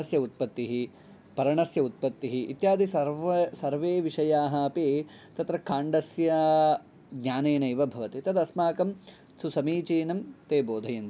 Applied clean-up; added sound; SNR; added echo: none; none; none; none.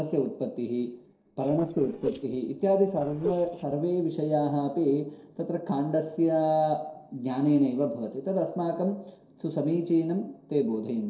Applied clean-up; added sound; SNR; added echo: neural separator model SepFormer DNS4.